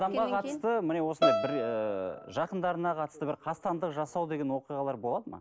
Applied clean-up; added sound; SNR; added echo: none; Bowed string instrument; 3 dB; none.